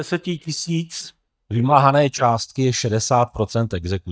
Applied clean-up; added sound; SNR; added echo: neural mask model DeepFilterNet 3.